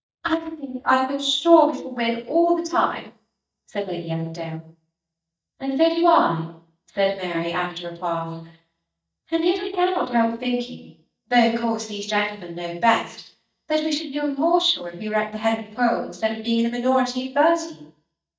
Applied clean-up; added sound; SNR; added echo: neural mask model DeepFilterNet 3.